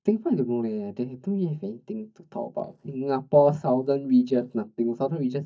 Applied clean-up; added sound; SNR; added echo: neural mask model DeepFilterNet 3.